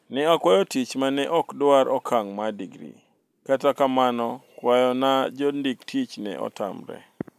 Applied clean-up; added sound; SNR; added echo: none; none; none; none.